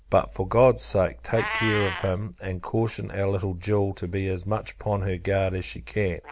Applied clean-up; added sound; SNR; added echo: none; Meow; 13 dB; none.